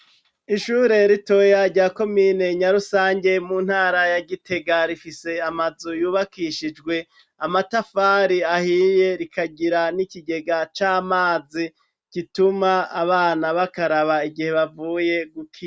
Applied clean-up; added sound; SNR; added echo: none; none; none; none.